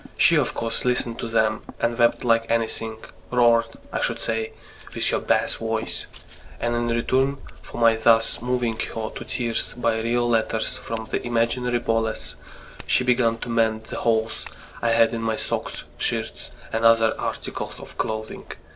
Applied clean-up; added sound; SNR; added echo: none; Scissors; 17 dB; none.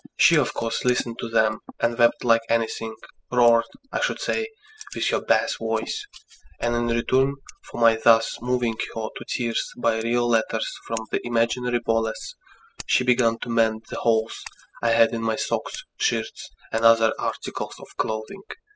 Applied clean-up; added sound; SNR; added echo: classical method spectral subtraction.